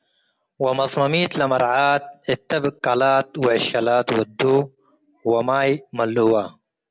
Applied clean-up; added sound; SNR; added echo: none; none; none; none.